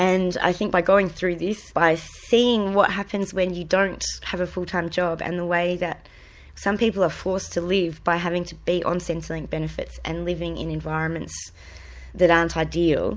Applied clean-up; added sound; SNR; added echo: none; none; none; none.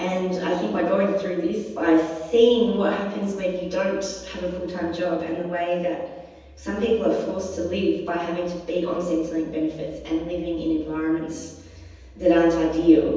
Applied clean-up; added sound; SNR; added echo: none; none; none; reverberation time 1.1 s.